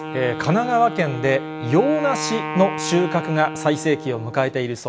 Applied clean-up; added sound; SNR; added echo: none; Wind instrument, woodwind instrument; 9 dB; none.